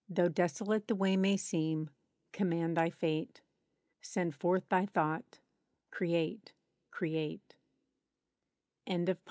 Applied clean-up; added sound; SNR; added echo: none; none; none; none.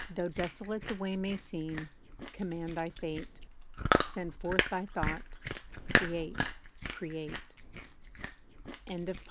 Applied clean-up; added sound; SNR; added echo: none; Chewing, mastication; -3 dB; none.